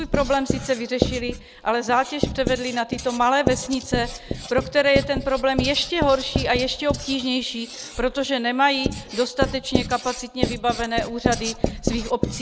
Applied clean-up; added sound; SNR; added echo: none; Writing; 5 dB; none.